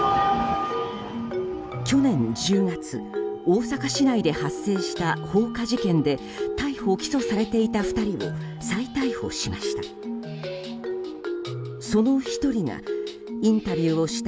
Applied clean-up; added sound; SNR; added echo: none; none; none; none.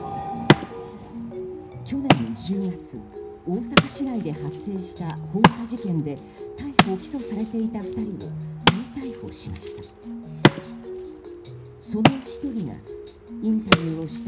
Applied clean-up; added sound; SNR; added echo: none; Wood; -4 dB; reverberation time 0.4 s.